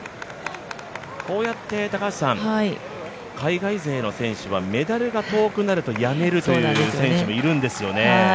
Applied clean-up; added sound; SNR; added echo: none; none; none; none.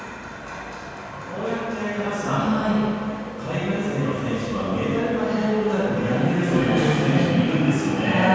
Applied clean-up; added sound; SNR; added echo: none; none; none; reverberation time 2.1 s.